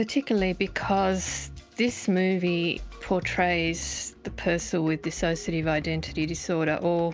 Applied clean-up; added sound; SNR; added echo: none; none; none; none.